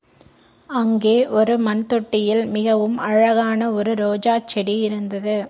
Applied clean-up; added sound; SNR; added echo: none; none; none; none.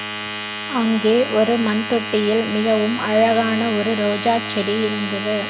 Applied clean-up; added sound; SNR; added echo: none; Domestic sounds, home sounds; 8 dB; none.